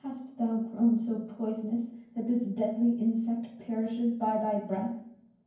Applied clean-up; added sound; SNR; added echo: none; none; none; reverberation time 0.9 s.